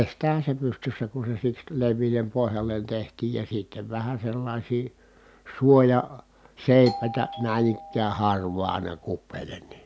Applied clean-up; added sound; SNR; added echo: none; Doorbell; 14 dB; none.